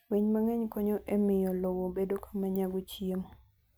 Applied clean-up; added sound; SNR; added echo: none; none; none; none.